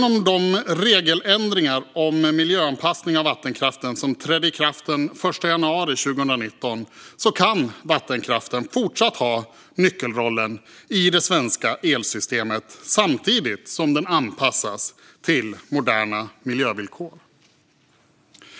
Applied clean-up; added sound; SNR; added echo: none; none; none; none.